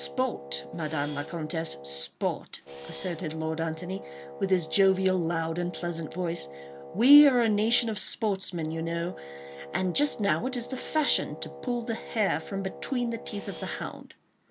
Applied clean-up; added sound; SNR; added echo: none; Camera + Wind instrument, woodwind instrument; 14 dB; none.